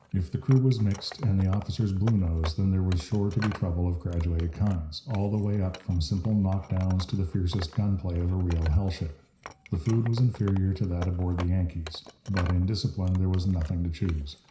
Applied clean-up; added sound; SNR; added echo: none; Wood; 20 dB; reverberation time 0.5 s.